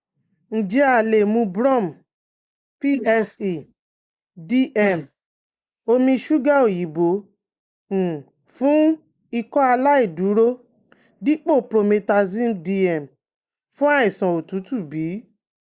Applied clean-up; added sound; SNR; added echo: neural mask model Resemble Enhance denoiser.